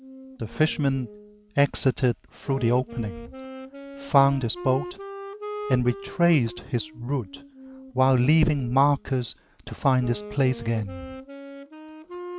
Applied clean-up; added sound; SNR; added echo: none; Wind instrument, woodwind instrument; 14 dB; none.